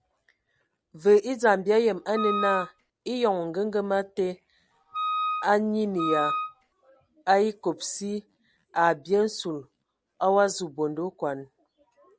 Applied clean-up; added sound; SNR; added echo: none; Wind instrument, woodwind instrument; 4 dB; none.